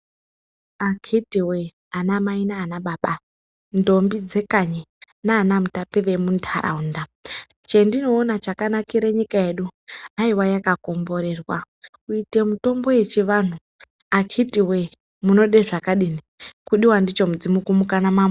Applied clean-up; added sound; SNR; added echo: none; none; none; none.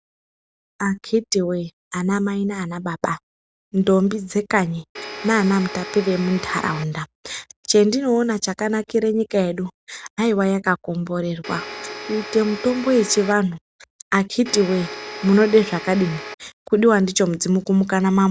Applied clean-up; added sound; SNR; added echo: none; Domestic sounds, home sounds; 12 dB; none.